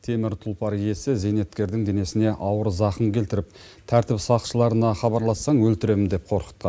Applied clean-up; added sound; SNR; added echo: none; none; none; none.